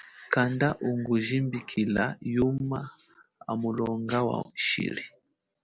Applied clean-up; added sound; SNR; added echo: none; none; none; none.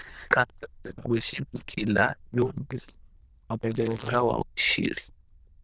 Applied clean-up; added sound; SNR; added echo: neural diffusion model UNIVERSE++.